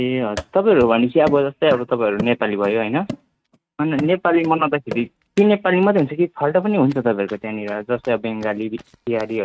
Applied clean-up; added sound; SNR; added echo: neural mask model RNNoise.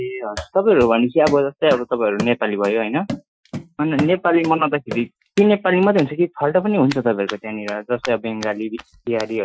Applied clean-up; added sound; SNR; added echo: classical method Wiener filter.